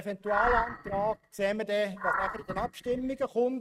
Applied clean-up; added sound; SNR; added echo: neural mask model RNNoise.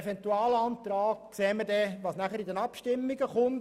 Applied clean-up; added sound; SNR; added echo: none; none; none; none.